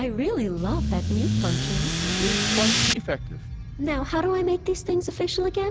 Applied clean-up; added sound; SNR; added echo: none; Accelerating, revving, vroom / Car; -3 dB; none.